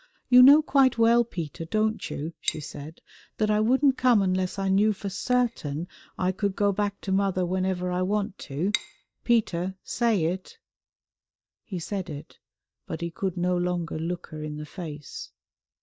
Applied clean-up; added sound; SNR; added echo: neural mask model DeepFilterNet 3.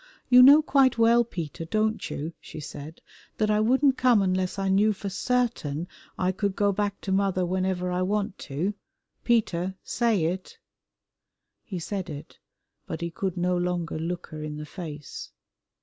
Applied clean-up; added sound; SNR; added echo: none; none; none; none.